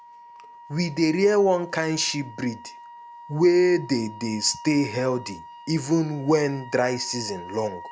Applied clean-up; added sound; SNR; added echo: none; Wind instrument, woodwind instrument; 18 dB; none.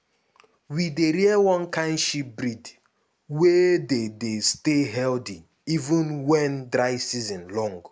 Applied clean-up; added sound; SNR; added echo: none; none; none; none.